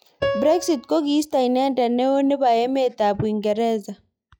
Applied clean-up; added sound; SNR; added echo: classical method log-MMSE.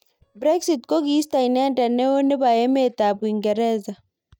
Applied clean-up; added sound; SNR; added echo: neural mask model DeepFilterNet 3.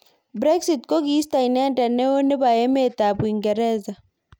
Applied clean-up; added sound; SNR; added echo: none; none; none; none.